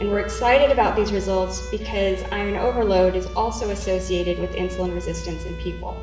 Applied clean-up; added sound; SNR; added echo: none; Bowed string instrument; 16 dB; reverberation time 0.8 s.